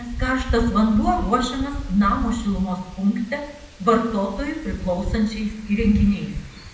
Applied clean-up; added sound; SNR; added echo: none; Wind; 8 dB; reverberation time 0.7 s.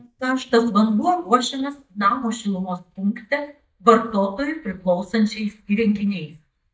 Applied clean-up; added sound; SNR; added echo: neural mask model DeepFilterNet 3.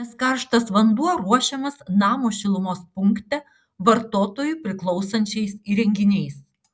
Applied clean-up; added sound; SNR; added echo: none; none; none; none.